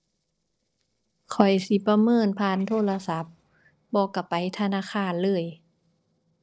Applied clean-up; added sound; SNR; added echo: neural separator model SepFormer DNS4.